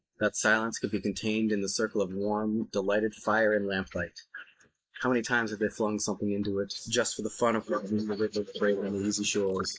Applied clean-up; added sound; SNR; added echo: neural mask model Resemble Enhance denoiser.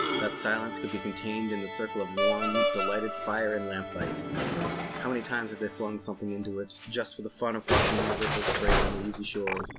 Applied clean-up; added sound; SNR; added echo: none; Musical instrument; -2 dB; none.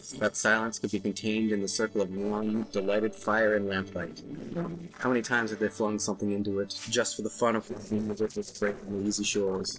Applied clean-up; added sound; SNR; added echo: neural separator model SepFormer DNS4.